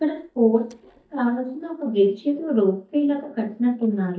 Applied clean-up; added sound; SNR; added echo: neural mask model DeepFilterNet 3.